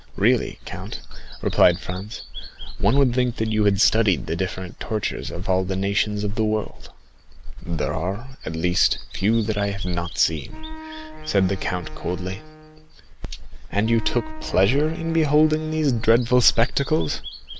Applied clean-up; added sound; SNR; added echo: none; Bird vocalization, bird call, bird song + Wind instrument, woodwind instrument; 20 dB; none.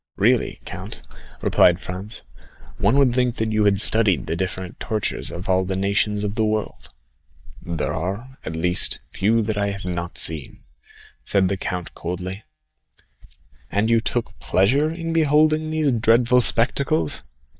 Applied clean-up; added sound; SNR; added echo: neural mask model DeepFilterNet 3.